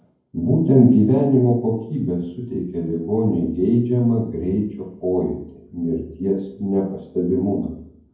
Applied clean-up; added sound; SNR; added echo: none; none; none; reverberation time 0.9 s.